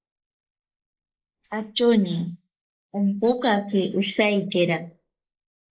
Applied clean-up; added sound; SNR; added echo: neural mask model Resemble Enhance denoiser.